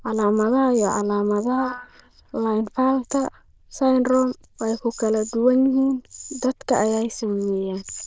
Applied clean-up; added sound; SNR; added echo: neural diffusion model UNIVERSE++.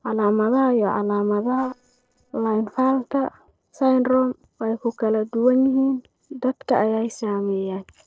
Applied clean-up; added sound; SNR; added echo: neural separator model SepFormer DNS4.